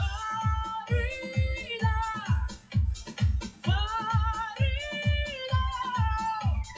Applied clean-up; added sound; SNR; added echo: classical method WPE with log-MMSE.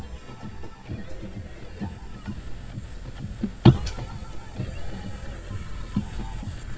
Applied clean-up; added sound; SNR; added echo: neural mask model DeepFilterNet 3.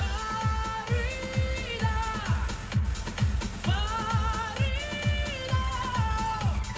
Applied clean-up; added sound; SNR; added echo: none; Car; 11 dB; reverberation time 0.7 s.